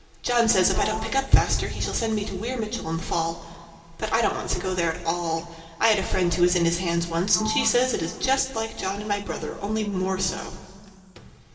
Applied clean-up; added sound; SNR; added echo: none; Sliding door; 19 dB; reverberation time 2.0 s.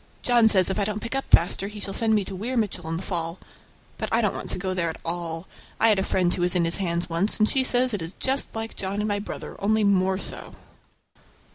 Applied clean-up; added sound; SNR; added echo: none; none; none; none.